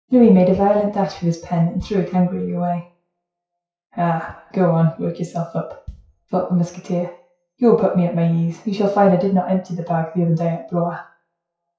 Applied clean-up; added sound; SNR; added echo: classical method WPE with log-MMSE.